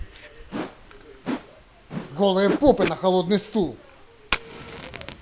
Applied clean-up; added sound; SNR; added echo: none; Whoosh, swoosh, swish + Fire; 7 dB; none.